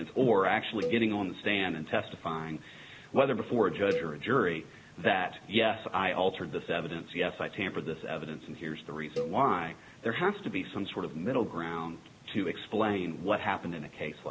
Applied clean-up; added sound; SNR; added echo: none; Cowbell; 11 dB; none.